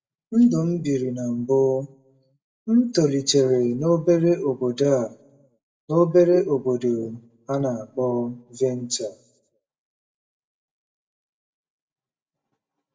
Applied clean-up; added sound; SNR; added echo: none; none; none; reverberation time 0.4 s.